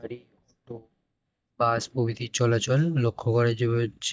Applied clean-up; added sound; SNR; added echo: neural mask model DeepFilterNet 3.